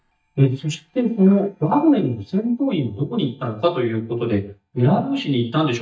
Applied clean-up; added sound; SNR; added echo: neural mask model DeepFilterNet 3.